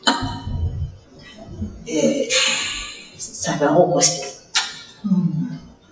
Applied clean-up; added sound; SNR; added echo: classical method WPE with log-MMSE.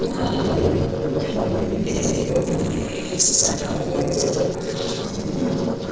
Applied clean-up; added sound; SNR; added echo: neural separator model SepFormer DNS4.